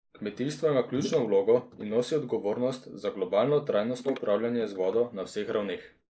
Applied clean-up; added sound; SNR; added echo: neural mask model Resemble Enhance denoiser.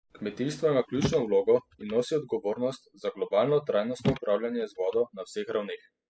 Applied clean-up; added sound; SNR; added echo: classical method spectral subtraction.